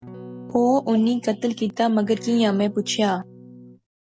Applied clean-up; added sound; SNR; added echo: none; Electric guitar / Strum; 18 dB; none.